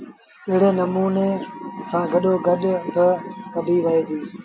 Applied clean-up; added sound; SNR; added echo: none; Wind instrument, woodwind instrument; 18 dB; none.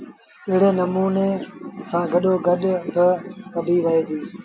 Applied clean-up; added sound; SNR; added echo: none; none; none; none.